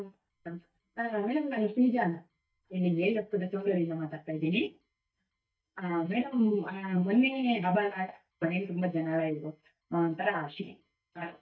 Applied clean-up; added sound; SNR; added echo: neural mask model DeepFilterNet 3.